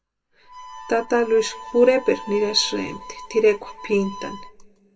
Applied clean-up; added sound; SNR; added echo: none; Harmonica; 16 dB; reverberation time 1.0 s.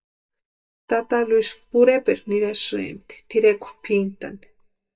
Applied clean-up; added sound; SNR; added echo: neural mask model DeepFilterNet 3.